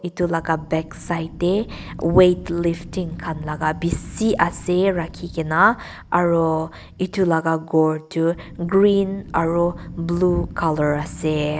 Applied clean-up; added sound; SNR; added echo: none; Wind; 16 dB; none.